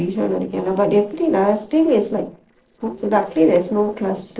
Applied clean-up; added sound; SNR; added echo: neural separator model SepFormer DNS4.